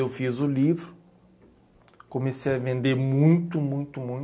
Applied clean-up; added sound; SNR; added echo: none; none; none; none.